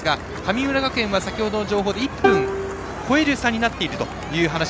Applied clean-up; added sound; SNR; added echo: none; Plucked string instrument; 4 dB; none.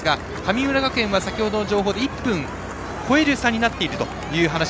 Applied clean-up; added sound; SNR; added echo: none; none; none; none.